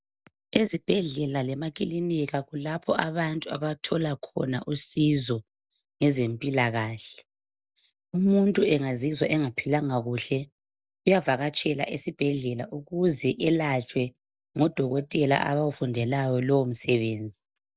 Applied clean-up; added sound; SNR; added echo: none; none; none; none.